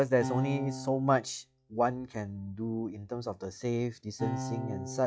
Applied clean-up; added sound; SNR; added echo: classical method log-MMSE.